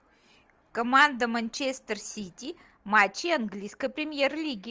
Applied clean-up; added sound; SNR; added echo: none; none; none; none.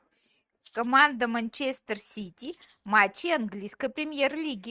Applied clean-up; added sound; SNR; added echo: neural mask model RNNoise.